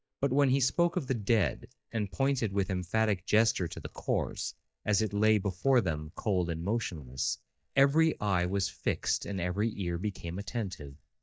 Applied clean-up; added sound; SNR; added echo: neural mask model DeepFilterNet 3.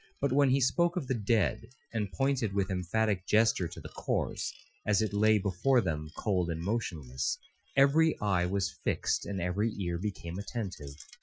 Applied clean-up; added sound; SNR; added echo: classical method Wiener filter.